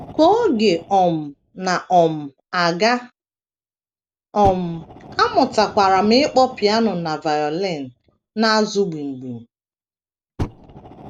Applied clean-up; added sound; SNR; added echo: none; Fire; 18 dB; none.